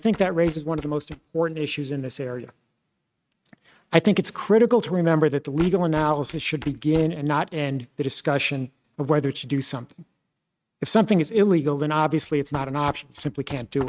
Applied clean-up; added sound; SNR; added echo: neural mask model RNNoise.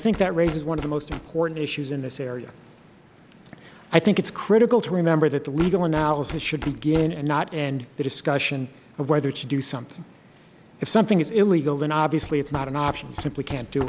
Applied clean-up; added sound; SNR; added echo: none; Knock; 18 dB; none.